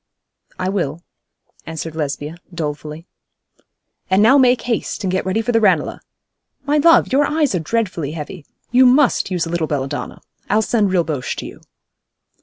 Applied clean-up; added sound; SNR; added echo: none; none; none; none.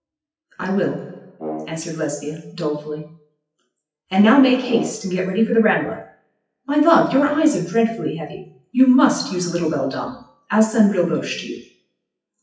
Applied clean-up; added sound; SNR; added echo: classical method WPE with log-MMSE.